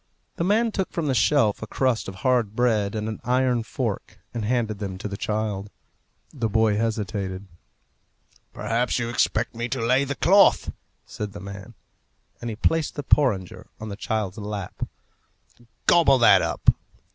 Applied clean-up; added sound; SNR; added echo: none; none; none; none.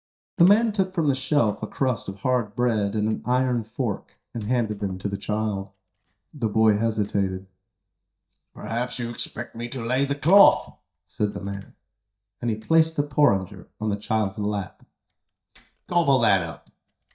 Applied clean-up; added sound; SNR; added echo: neural mask model DeepFilterNet 3.